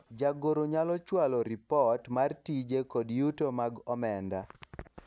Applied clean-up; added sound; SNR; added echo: none; none; none; none.